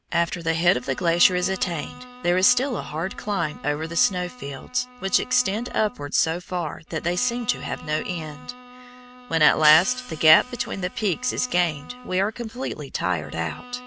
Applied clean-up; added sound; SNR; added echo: none; Hi-hat + Bowed string instrument; 17 dB; none.